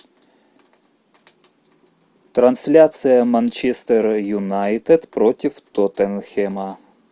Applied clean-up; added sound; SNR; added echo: none; none; none; none.